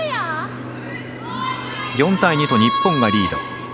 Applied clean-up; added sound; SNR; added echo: none; Bowed string instrument; 16 dB; none.